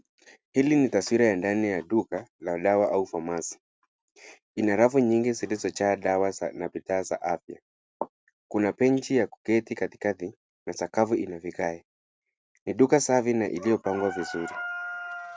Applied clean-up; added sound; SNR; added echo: none; none; none; none.